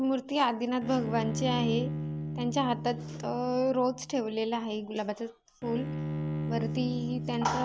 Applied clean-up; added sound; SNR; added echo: none; Bowed string instrument; 6 dB; none.